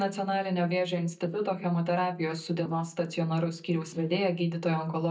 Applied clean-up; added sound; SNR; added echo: neural mask model DeepFilterNet 3.